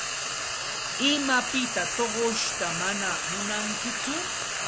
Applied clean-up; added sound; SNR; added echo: none; Frying (food); 0 dB; none.